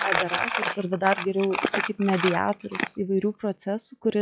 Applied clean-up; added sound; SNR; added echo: classical method log-MMSE.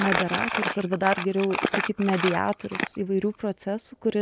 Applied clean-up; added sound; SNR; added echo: none; Crumpling, crinkling; 4 dB; none.